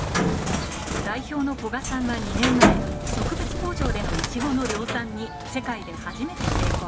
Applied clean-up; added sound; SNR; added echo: none; Bird; -3 dB; reverberation time 1.3 s.